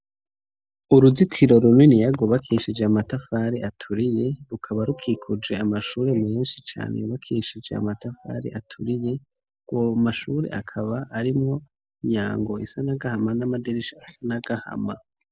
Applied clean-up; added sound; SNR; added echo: none; none; none; none.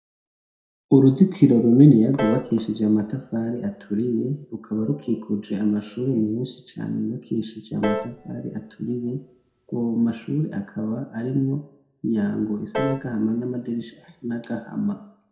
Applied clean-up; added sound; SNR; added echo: none; Piano; 12 dB; reverberation time 0.5 s.